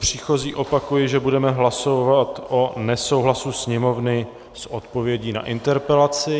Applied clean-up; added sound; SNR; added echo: none; none; none; none.